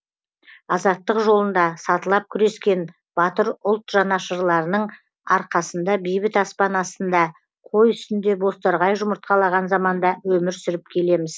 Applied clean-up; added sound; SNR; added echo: none; none; none; none.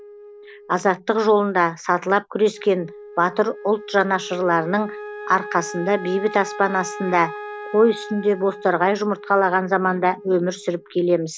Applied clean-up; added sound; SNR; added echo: none; Wind instrument, woodwind instrument; 15 dB; none.